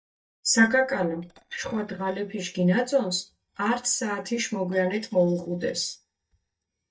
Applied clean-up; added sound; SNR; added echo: neural mask model DeepFilterNet 3.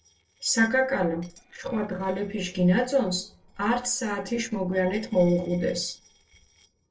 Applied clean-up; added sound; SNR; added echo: neural separator model SepFormer DNS4.